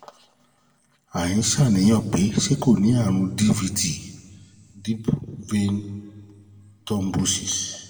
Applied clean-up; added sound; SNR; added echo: none; none; none; reverberation time 1.2 s.